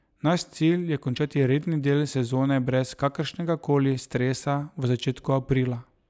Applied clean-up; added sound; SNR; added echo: none; none; none; none.